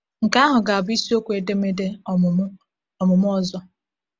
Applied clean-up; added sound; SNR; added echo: none; none; none; none.